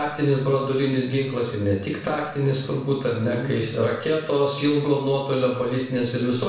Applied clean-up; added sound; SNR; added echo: none; none; none; reverberation time 0.7 s.